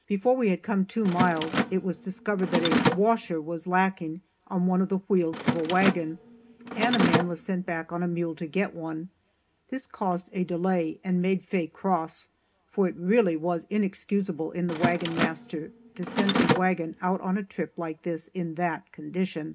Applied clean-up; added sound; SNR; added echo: none; Mechanisms; 2 dB; reverberation time 0.3 s.